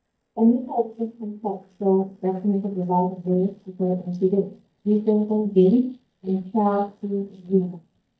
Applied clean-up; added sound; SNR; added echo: neural mask model DeepFilterNet 3.